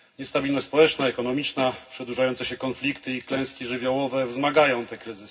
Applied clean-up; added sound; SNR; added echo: none; Snare drum; 17 dB; reverberation time 0.4 s.